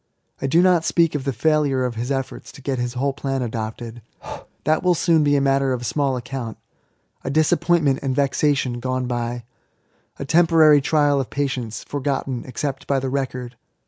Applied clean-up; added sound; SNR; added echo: none; Breathing; 19 dB; none.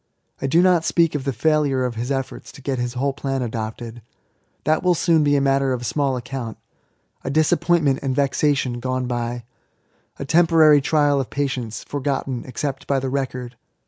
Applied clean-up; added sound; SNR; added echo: none; none; none; none.